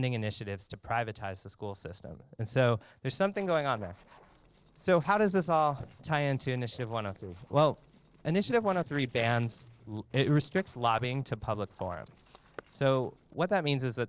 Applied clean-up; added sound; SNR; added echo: neural separator model SepFormer DNS4.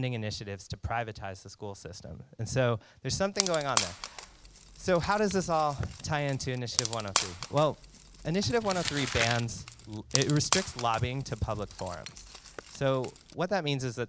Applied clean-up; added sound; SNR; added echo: none; Crumpling, crinkling + Wood; 6 dB; none.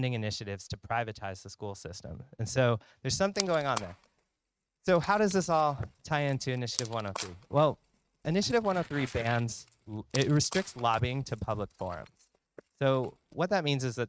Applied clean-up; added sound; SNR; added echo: neural mask model RNNoise.